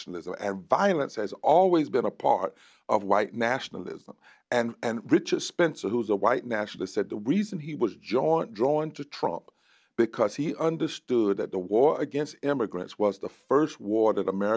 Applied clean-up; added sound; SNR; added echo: none; none; none; none.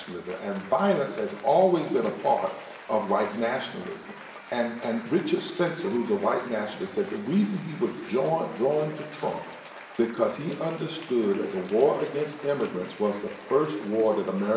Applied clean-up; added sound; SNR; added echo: none; Applause / Cheering; 17 dB; reverberation time 0.9 s.